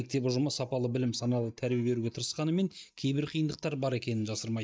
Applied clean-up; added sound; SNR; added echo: neural mask model DeepFilterNet 3.